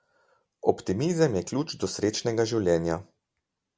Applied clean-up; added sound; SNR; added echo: none; none; none; none.